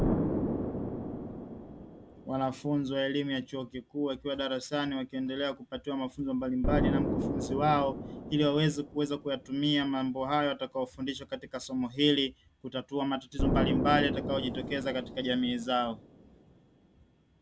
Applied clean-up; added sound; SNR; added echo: none; Explosion; 4 dB; none.